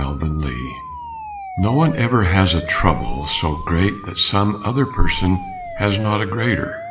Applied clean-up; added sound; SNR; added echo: none; Siren; 13 dB; reverberation time 2.3 s.